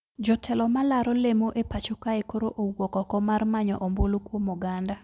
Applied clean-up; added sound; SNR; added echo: none; none; none; none.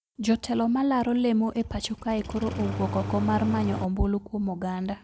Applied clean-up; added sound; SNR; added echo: none; Engine starting; 7 dB; none.